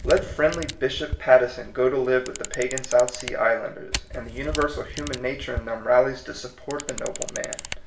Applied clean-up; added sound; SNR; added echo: none; Camera; 11 dB; reverberation time 0.3 s.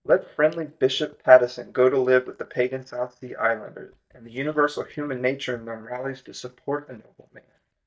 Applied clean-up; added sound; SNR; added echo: neural mask model DeepFilterNet 3.